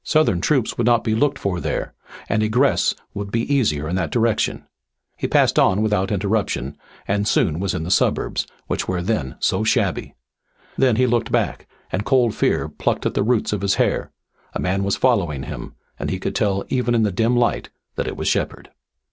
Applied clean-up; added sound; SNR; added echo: none; none; none; none.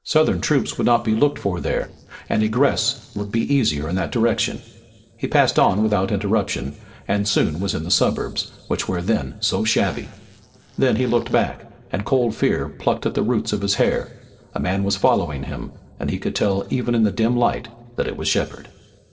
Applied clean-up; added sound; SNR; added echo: neural separator model SepFormer DNS4.